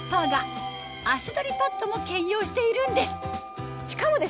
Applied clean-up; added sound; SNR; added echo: none; Wind instrument, woodwind instrument; 19 dB; none.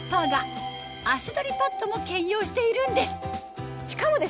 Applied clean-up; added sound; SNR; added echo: none; none; none; none.